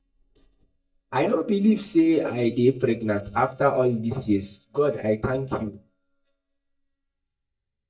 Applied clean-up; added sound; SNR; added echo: neural mask model DeepFilterNet 3.